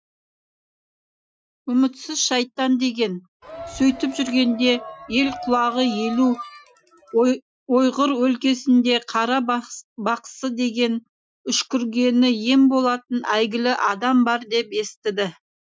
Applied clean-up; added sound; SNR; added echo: classical method Wiener filter.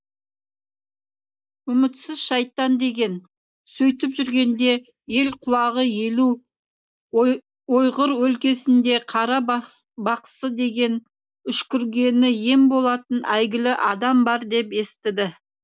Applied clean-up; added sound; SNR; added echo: neural mask model Resemble Enhance denoiser.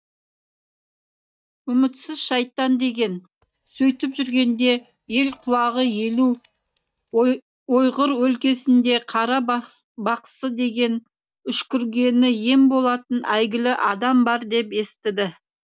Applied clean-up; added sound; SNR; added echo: neural mask model DeepFilterNet 3.